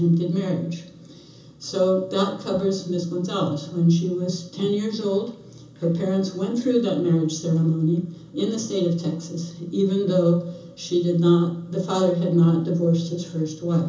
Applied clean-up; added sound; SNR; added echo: none; none; none; reverberation time 0.6 s.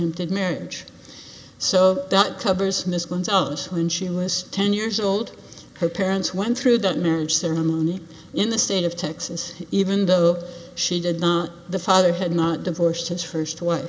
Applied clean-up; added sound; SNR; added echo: none; none; none; none.